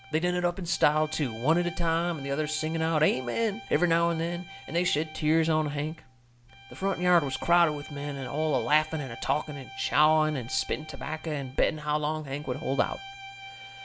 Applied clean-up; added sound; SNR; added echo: none; Bowed string instrument; 17 dB; none.